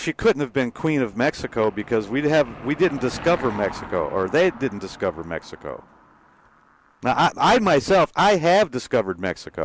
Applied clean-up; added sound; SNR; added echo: none; Car passing by / Engine; 19 dB; none.